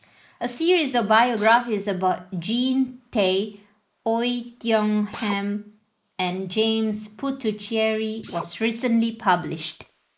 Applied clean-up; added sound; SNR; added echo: neural mask model Resemble Enhance denoiser.